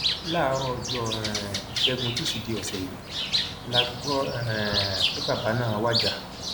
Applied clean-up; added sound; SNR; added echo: none; Bird; 0 dB; none.